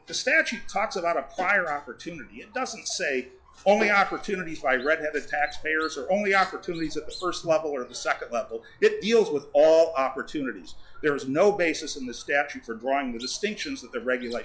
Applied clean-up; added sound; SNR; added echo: classical method log-MMSE.